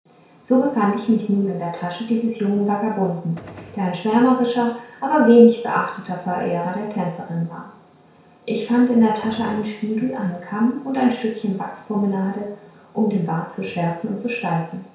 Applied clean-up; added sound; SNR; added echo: none; Gunshot, gunfire; 18 dB; reverberation time 0.6 s.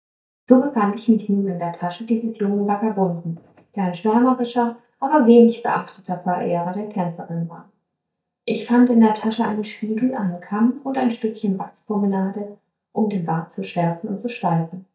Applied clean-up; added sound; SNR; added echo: neural mask model DeepFilterNet 3.